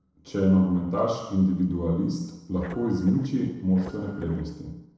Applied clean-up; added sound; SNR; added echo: neural separator model SepFormer DNS4.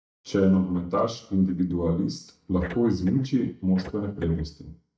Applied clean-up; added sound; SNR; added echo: neural mask model DeepFilterNet 3.